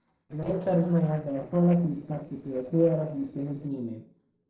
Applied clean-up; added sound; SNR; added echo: neural separator model SepFormer DNS4.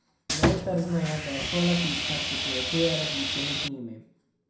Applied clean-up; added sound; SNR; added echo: none; Sawing; -1 dB; reverberation time 0.4 s.